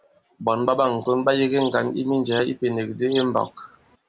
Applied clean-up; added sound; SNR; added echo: none; Insect; 19 dB; none.